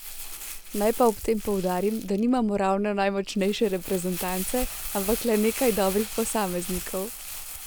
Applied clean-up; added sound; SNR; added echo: none; Crumpling, crinkling; 9 dB; none.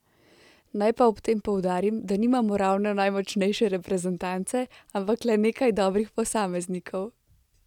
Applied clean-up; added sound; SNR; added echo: none; none; none; none.